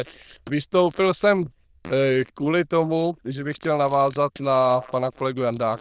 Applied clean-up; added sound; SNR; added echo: neural diffusion model UNIVERSE++.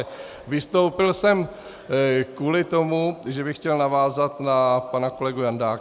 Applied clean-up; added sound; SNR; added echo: none; none; none; none.